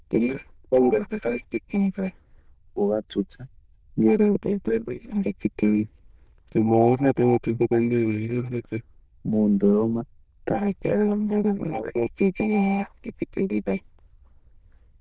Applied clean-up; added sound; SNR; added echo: neural diffusion model UNIVERSE++.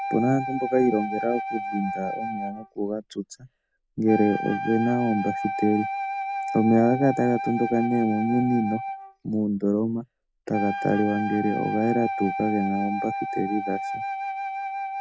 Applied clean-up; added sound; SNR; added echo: none; Wind instrument, woodwind instrument; 6 dB; none.